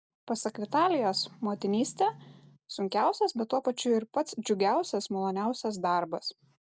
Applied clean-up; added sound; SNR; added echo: none; none; none; none.